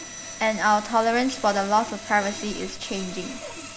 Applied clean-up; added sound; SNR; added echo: none; Sawing; 12 dB; none.